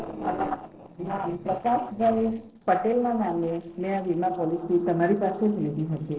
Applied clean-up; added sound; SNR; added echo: neural separator model SepFormer DNS4.